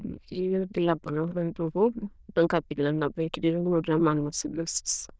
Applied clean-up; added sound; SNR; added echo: neural diffusion model UNIVERSE++.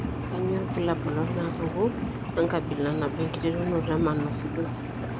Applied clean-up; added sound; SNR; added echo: none; Engine; 3 dB; none.